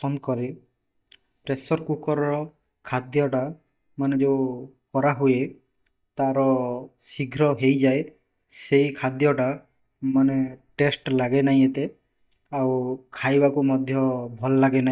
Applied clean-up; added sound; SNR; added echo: neural mask model DeepFilterNet 3.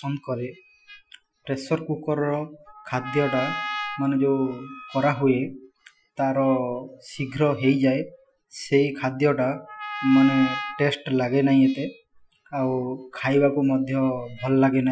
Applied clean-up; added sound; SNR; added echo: classical method Wiener filter.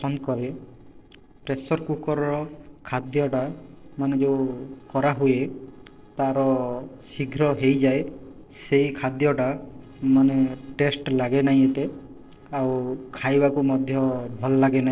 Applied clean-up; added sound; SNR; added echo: neural separator model SepFormer DNS4.